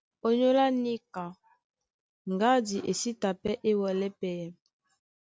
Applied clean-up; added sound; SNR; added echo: none; none; none; none.